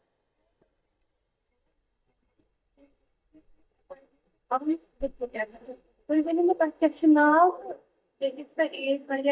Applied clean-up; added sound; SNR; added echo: neural mask model DeepFilterNet 3.